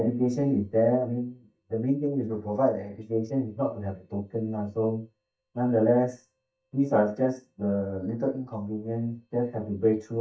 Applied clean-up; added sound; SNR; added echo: neural mask model DeepFilterNet 3.